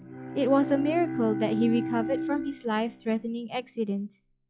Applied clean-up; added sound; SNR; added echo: classical method log-MMSE.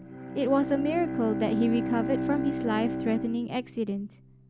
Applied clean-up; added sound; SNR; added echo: none; Bowed string instrument; 4 dB; none.